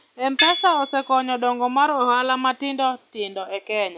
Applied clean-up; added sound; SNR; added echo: none; Tools; 5 dB; none.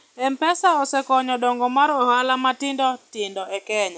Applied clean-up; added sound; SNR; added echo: none; none; none; none.